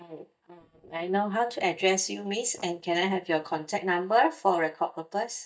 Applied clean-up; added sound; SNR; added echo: neural mask model DeepFilterNet 3.